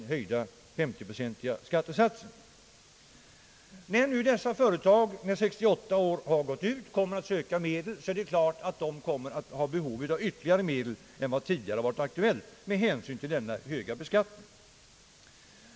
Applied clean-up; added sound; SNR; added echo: none; none; none; none.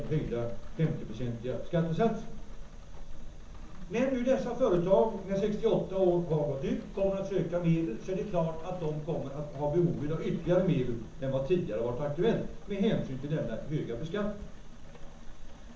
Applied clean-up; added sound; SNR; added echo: none; Rain; 9 dB; reverberation time 0.7 s.